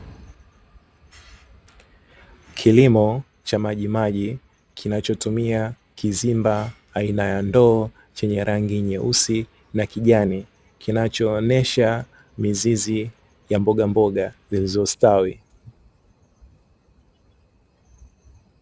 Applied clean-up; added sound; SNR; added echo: none; none; none; none.